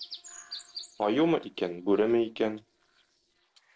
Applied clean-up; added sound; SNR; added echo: neural separator model SepFormer DNS4.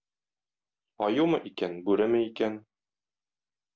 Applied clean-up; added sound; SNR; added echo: none; none; none; none.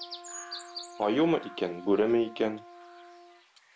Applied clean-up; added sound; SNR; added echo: none; Brass instrument + Chirp, tweet; 14 dB; none.